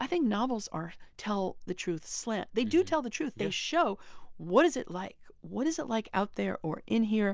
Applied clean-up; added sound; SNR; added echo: none; none; none; none.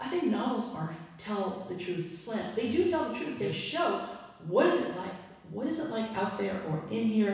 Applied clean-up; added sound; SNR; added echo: none; none; none; reverberation time 1.1 s.